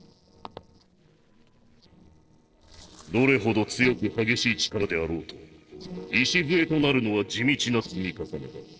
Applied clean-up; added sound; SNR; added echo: neural separator model SepFormer DNS4.